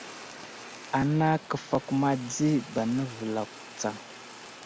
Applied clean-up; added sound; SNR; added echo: none; Fire; 15 dB; none.